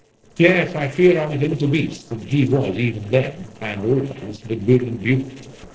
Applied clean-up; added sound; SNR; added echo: neural separator model SepFormer DNS4.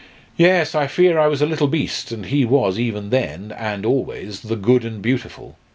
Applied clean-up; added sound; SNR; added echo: none; none; none; none.